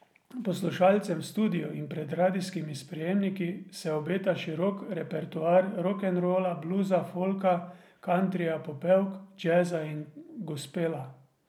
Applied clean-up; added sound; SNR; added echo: none; none; none; none.